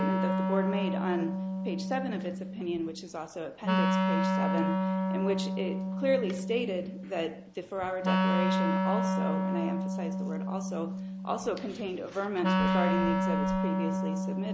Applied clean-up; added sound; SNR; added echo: none; Wind instrument, woodwind instrument; -4 dB; none.